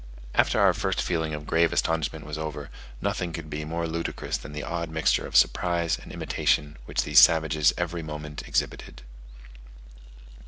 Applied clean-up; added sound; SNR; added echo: none; none; none; none.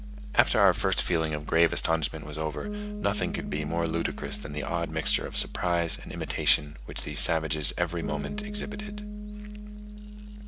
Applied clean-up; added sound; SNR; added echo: none; Bass guitar; 13 dB; none.